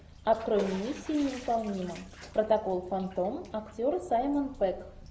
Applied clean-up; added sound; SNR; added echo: none; Bathtub (filling or washing); 18 dB; none.